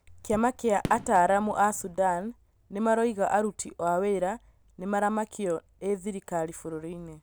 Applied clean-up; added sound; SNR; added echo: none; Fireworks; 14 dB; none.